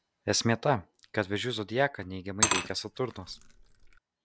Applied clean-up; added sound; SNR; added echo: none; Glass / Liquid; 3 dB; none.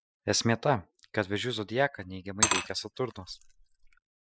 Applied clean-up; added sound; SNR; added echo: classical method spectral subtraction.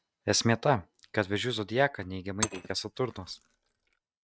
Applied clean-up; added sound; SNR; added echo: neural mask model RNNoise.